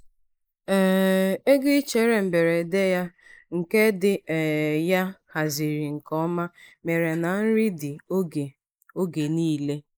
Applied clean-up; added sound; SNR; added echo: neural mask model Resemble Enhance denoiser.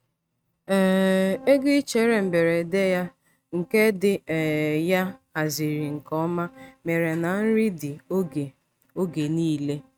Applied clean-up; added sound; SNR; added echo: neural mask model RNNoise.